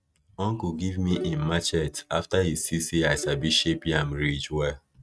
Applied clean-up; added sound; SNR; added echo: neural mask model RNNoise.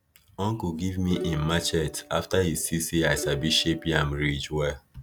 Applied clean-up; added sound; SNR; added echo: none; Plucked string instrument; 14 dB; none.